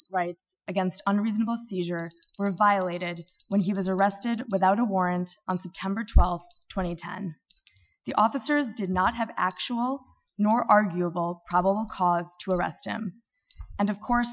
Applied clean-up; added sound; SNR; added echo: classical method Wiener filter.